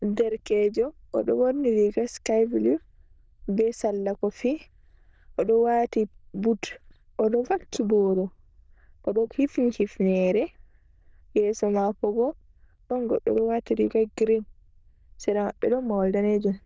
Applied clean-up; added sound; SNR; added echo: neural diffusion model UNIVERSE++.